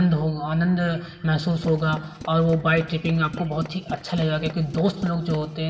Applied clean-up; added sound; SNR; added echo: none; Tools; 15 dB; reverberation time 2.9 s.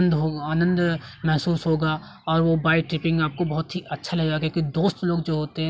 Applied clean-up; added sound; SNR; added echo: none; none; none; none.